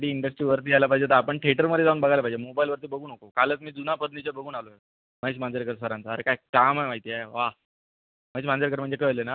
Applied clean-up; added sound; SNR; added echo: none; none; none; none.